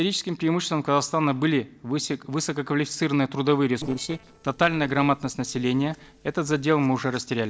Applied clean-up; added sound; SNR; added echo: neural separator model SepFormer DNS4.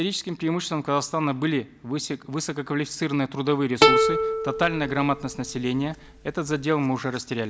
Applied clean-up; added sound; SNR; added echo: none; Plucked string instrument; -1 dB; none.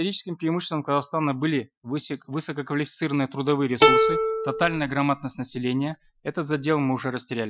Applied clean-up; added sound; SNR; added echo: classical method Wiener filter.